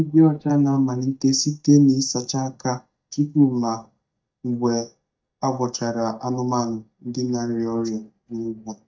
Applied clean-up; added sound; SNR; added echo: neural mask model DeepFilterNet 3.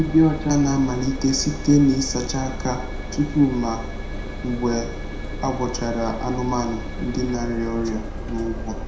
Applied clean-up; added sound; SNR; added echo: none; Engine; 6 dB; reverberation time 0.5 s.